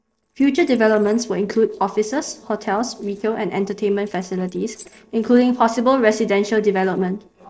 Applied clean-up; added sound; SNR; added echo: neural separator model SepFormer DNS4.